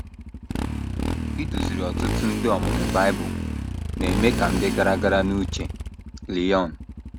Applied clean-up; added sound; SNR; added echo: none; Motorcycle; 1 dB; none.